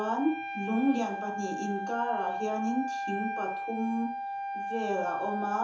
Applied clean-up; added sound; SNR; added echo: none; Wind instrument, woodwind instrument; 3 dB; reverberation time 0.6 s.